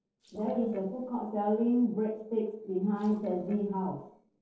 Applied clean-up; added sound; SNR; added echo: neural separator model SepFormer DNS4.